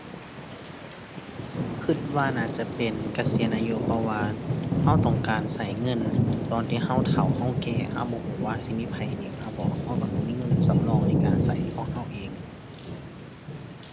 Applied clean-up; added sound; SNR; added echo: none; Thunder / Rain; -4 dB; none.